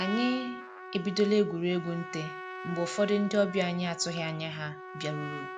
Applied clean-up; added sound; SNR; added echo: none; Trumpet; 11 dB; none.